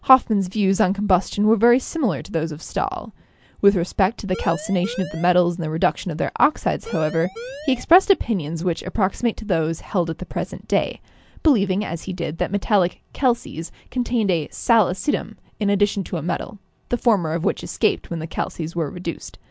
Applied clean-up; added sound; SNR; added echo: none; Siren; 12 dB; none.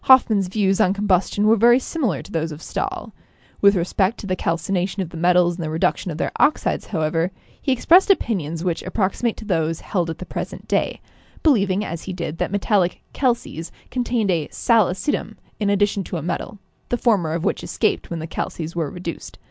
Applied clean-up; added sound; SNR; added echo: none; none; none; none.